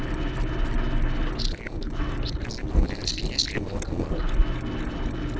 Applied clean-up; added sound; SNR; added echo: neural separator model SepFormer DNS4.